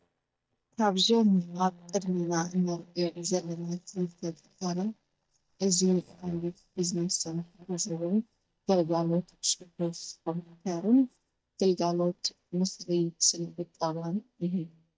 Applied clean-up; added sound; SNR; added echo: neural mask model DeepFilterNet 3.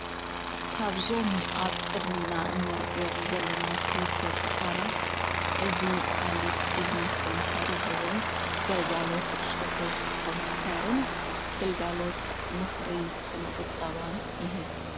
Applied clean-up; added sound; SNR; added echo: none; Aircraft; -3 dB; none.